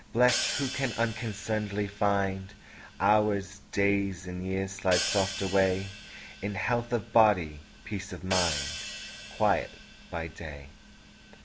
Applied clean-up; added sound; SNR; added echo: none; Hi-hat; 9 dB; none.